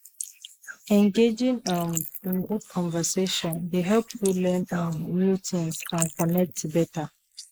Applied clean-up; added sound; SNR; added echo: neural mask model Resemble Enhance denoiser.